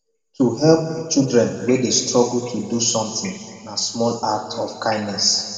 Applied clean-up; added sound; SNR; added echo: none; none; none; reverberation time 1.9 s.